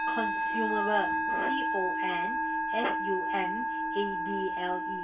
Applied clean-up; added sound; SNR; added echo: none; Musical instrument; -4 dB; reverberation time 0.2 s.